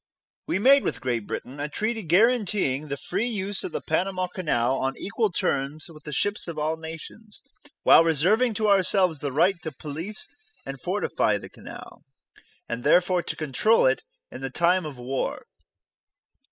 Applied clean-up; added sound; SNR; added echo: classical method spectral subtraction.